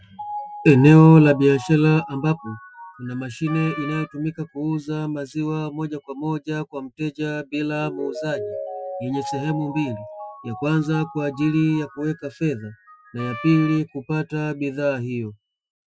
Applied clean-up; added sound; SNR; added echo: classical method Wiener filter.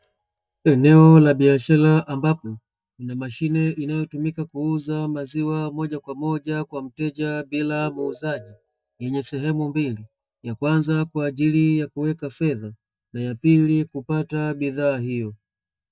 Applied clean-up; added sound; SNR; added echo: neural mask model DeepFilterNet 3.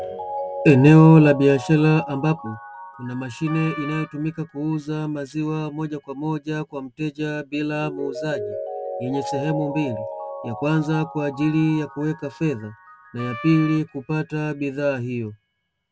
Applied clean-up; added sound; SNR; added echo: none; Mallet percussion + Wind instrument, woodwind instrument; 13 dB; none.